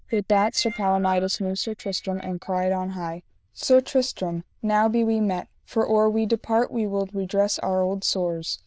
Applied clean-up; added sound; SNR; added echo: neural diffusion model UNIVERSE++.